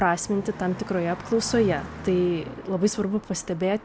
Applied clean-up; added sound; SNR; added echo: none; Car passing by; 14 dB; none.